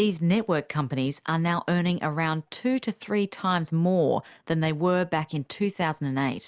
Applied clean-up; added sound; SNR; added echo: none; none; none; none.